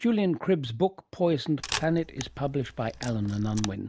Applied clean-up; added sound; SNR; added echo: none; Camera; 11 dB; none.